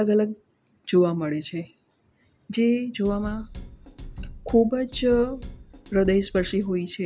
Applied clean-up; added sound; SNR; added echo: none; Drum kit; 13 dB; none.